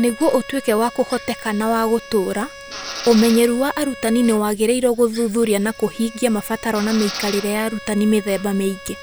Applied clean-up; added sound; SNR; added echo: none; Bowed string instrument + Drill; 15 dB; none.